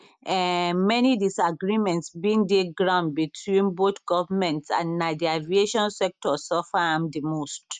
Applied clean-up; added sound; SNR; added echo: none; none; none; none.